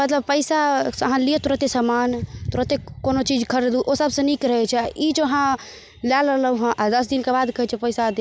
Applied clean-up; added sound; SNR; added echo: none; none; none; none.